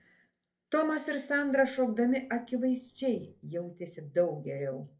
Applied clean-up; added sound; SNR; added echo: neural separator model SepFormer DNS4.